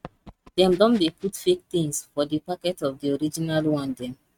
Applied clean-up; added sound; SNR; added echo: neural mask model RNNoise.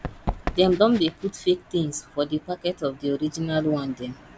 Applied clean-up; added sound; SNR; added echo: none; Run; 13 dB; none.